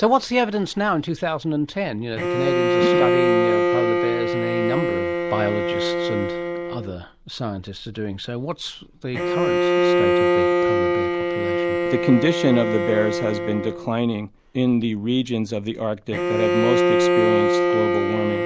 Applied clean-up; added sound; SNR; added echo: none; Bowed string instrument; -2 dB; none.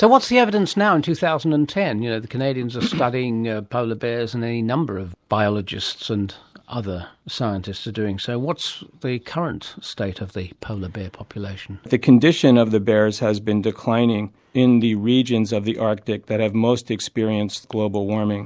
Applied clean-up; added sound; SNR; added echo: none; none; none; none.